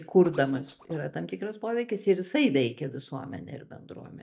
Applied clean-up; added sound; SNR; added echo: neural mask model DeepFilterNet 3.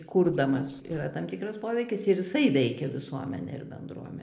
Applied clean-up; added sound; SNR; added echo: neural separator model SepFormer DNS4.